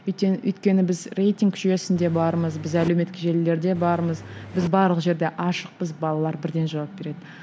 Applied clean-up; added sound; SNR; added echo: none; Engine; 15 dB; none.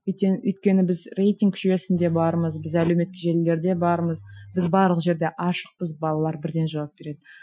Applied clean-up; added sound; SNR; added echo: classical method Wiener filter.